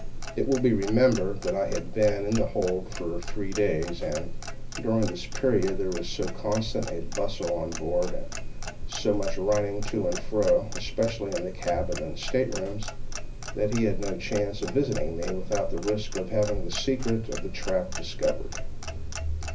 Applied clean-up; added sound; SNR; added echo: none; Clock; 3 dB; reverberation time 0.4 s.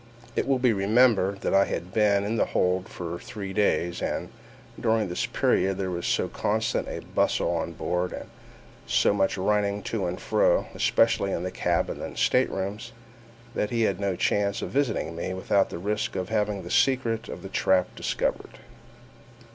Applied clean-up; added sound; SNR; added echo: none; none; none; none.